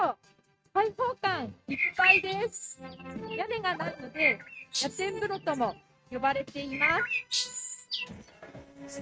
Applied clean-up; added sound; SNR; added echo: neural mask model RNNoise.